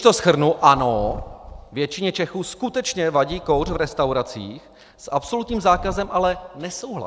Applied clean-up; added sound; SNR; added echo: none; Purr; 17 dB; none.